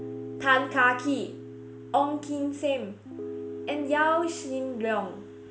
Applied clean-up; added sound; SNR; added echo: none; Piano; 11 dB; none.